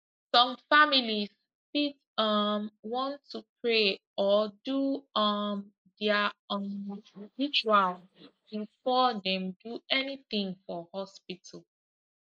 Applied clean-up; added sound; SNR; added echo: neural mask model Resemble Enhance denoiser.